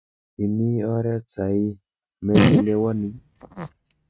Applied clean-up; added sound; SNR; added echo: neural mask model RNNoise.